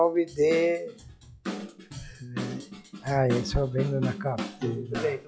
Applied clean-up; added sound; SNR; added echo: classical method log-MMSE.